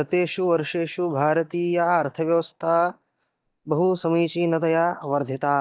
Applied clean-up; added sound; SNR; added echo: neural mask model DeepFilterNet 3.